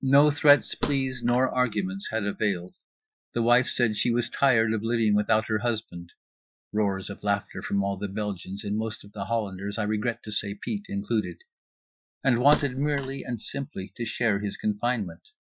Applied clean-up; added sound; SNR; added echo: classical method Wiener filter.